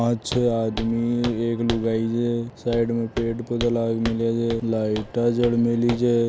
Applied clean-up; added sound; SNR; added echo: none; Walk, footsteps; 14 dB; none.